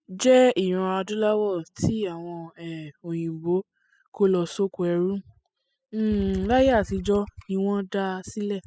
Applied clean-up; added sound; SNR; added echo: classical method spectral subtraction.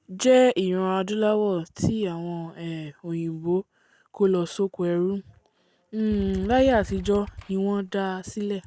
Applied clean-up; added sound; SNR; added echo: none; Motorcycle / Engine; 13 dB; none.